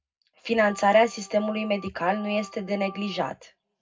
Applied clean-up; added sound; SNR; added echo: none; Organ; 18 dB; reverberation time 0.3 s.